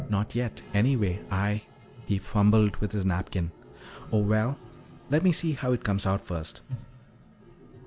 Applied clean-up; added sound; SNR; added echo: none; Toilet flush; 18 dB; none.